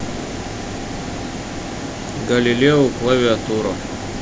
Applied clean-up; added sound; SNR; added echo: none; none; none; none.